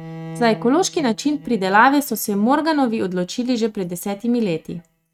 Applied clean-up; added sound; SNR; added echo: neural mask model RNNoise.